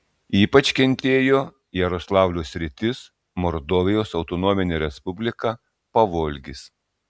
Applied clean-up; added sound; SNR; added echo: none; none; none; none.